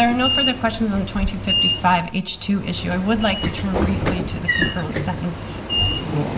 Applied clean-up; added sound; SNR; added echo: none; Sliding door / Train; 1 dB; reverberation time 0.9 s.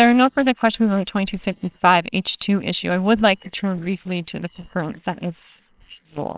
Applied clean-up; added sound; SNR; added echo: neural separator model SepFormer WHAMR!.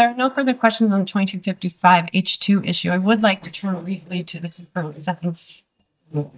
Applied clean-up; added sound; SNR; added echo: neural mask model DeepFilterNet 3.